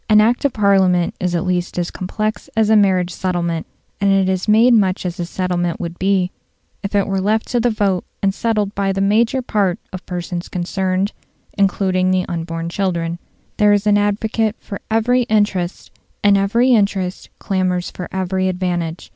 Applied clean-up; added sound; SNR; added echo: none; none; none; none.